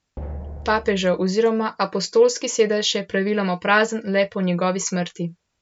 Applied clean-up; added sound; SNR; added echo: none; Drum; 15 dB; none.